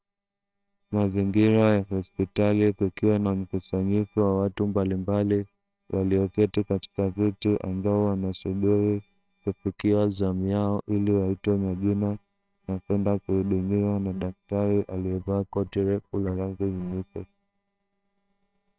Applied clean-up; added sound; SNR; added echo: neural separator model SepFormer WHAMR!.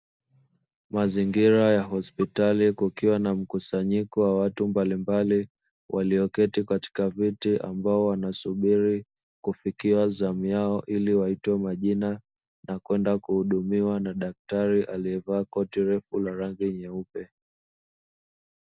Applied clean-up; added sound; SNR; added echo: none; none; none; none.